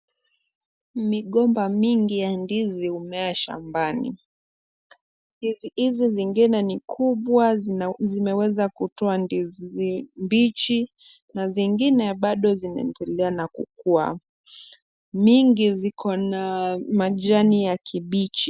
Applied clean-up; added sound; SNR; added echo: none; none; none; none.